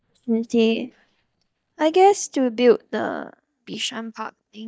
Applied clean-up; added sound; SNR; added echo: neural mask model DeepFilterNet 3.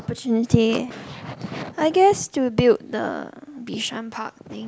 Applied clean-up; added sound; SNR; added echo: none; none; none; none.